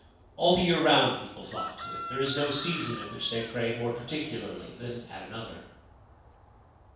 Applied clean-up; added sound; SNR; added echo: none; Chicken, rooster; 14 dB; reverberation time 0.7 s.